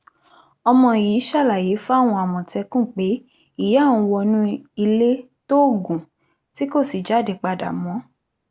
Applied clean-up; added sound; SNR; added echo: none; none; none; none.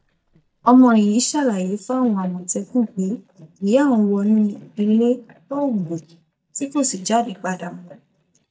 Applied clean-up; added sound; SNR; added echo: neural mask model DeepFilterNet 3.